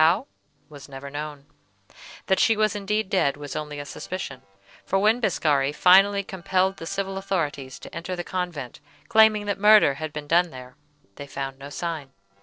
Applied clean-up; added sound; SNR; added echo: neural separator model SepFormer DNS4.